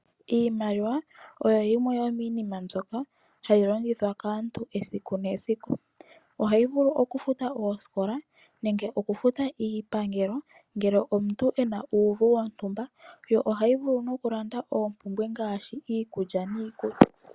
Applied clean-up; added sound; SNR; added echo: none; none; none; none.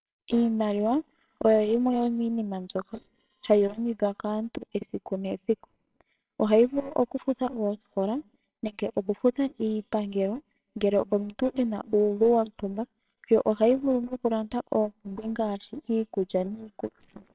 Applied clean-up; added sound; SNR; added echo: neural separator model SepFormer WHAMR!.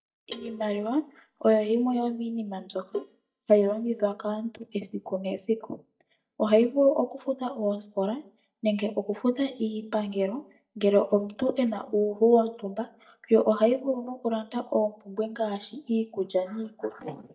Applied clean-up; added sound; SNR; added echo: neural mask model DeepFilterNet 3.